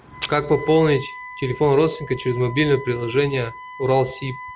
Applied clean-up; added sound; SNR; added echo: none; Wind instrument, woodwind instrument; 16 dB; none.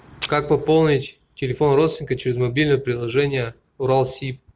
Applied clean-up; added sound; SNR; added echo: none; none; none; none.